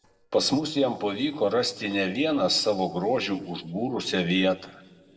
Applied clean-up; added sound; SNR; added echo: neural separator model SepFormer DNS4.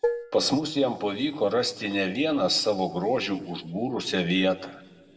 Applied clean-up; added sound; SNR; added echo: none; Dishes, pots, and pans; 4 dB; reverberation time 1.5 s.